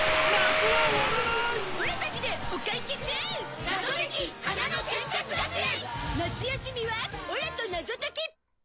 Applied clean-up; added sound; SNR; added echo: none; Domestic sounds, home sounds; 1 dB; none.